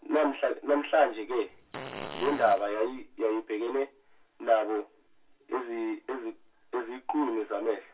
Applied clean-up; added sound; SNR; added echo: none; Fart; 11 dB; reverberation time 0.2 s.